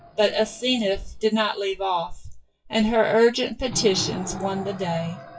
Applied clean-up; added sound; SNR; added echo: classical method WPE with log-MMSE.